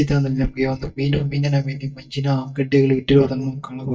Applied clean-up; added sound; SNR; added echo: neural mask model DeepFilterNet 3.